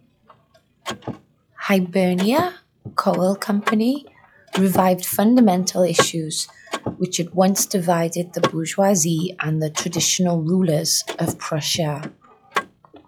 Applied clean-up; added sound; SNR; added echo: classical method log-MMSE.